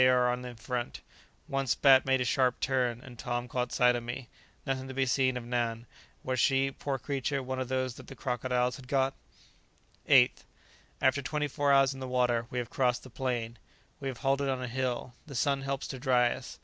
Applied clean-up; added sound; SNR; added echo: none; none; none; none.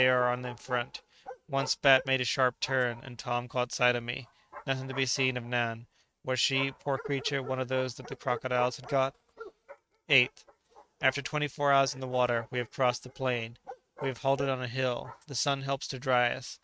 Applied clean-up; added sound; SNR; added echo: neural mask model RNNoise.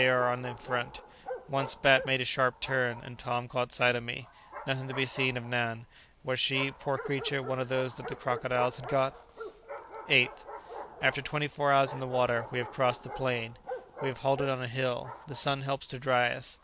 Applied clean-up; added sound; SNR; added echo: none; Bark; 13 dB; none.